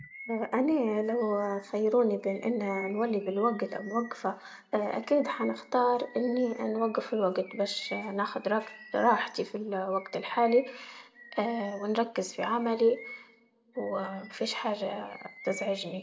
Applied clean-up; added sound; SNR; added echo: none; Bird vocalization, bird call, bird song; 20 dB; reverberation time 0.8 s.